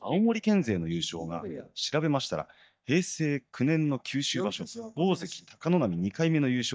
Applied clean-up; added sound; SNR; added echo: neural mask model DeepFilterNet 3.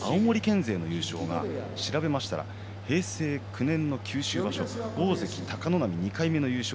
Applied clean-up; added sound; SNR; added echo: none; Mechanical fan; 11 dB; none.